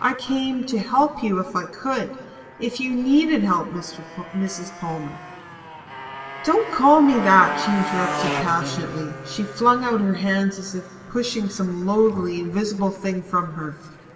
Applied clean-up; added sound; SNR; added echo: none; Motorcycle; 12 dB; reverberation time 2.0 s.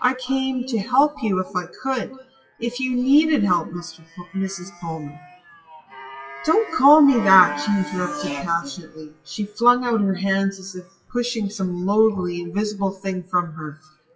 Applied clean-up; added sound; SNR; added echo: classical method WPE with log-MMSE.